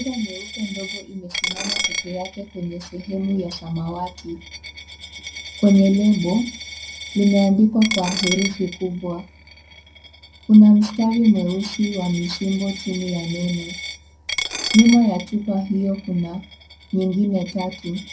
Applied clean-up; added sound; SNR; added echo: none; Coin (dropping); 12 dB; reverberation time 0.2 s.